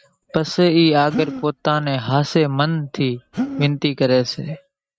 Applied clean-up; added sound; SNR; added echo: neural mask model RNNoise.